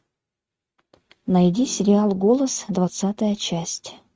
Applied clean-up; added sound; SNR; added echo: neural mask model RNNoise.